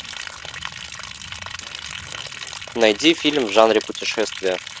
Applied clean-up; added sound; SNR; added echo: none; Liquid; 11 dB; none.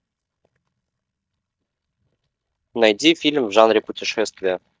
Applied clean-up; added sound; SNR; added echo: neural mask model DeepFilterNet 3.